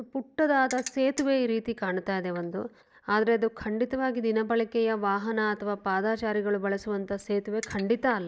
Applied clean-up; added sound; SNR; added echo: neural mask model DeepFilterNet 3.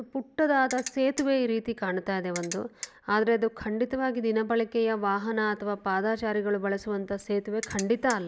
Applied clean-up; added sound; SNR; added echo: none; Ratchet, pawl; 12 dB; none.